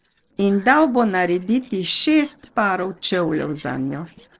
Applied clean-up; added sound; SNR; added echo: neural separator model SepFormer DNS4.